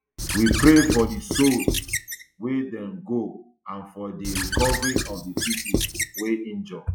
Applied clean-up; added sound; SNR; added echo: classical method log-MMSE.